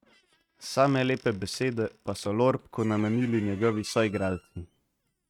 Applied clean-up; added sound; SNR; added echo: neural mask model RNNoise.